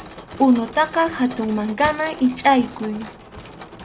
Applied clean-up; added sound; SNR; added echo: none; Mechanisms + Walk, footsteps; 16 dB; none.